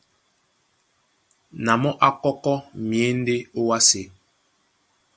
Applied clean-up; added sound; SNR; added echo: none; none; none; none.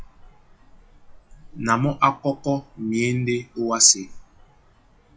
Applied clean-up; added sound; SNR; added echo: classical method WPE with log-MMSE.